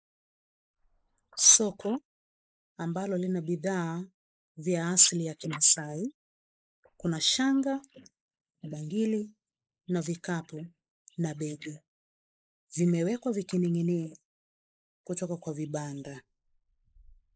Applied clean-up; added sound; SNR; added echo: neural mask model Resemble Enhance denoiser.